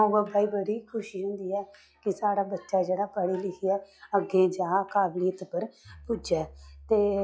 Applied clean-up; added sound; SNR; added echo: classical method log-MMSE.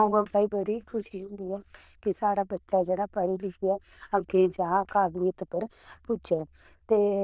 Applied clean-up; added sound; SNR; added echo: neural diffusion model UNIVERSE++.